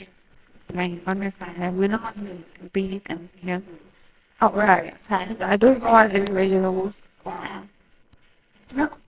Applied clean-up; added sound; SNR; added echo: neural separator model SepFormer WHAMR!.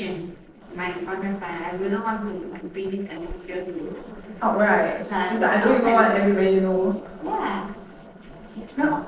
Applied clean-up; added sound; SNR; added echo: neural separator model SepFormer DNS4.